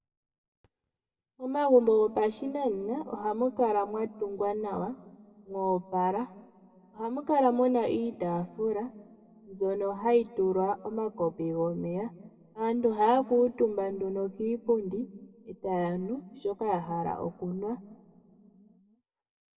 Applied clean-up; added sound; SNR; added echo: none; none; none; reverberation time 1.7 s.